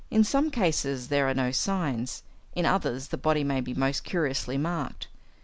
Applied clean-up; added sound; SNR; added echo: none; none; none; none.